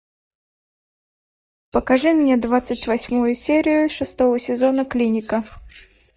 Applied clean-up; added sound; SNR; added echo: neural mask model DeepFilterNet 3.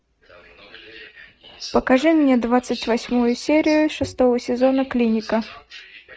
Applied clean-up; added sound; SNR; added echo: neural mask model RNNoise.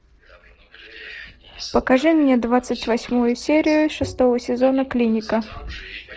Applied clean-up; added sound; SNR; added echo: neural separator model SepFormer DNS4.